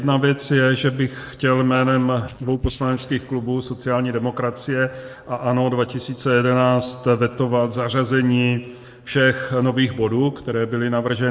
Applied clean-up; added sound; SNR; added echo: neural separator model SepFormer DNS4.